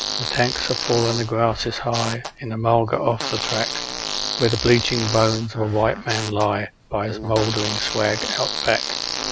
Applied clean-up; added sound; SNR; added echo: none; Fart; 6 dB; none.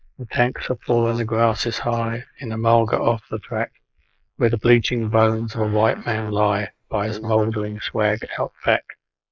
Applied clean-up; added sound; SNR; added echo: neural mask model Resemble Enhance denoiser.